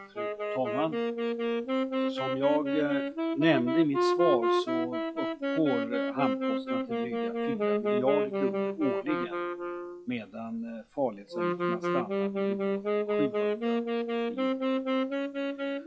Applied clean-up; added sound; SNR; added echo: classical method log-MMSE.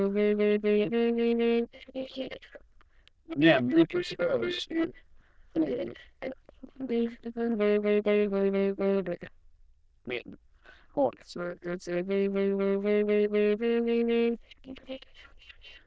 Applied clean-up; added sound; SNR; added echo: neural diffusion model UNIVERSE++.